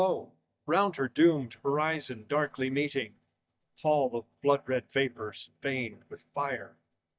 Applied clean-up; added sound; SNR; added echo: neural mask model DeepFilterNet 3.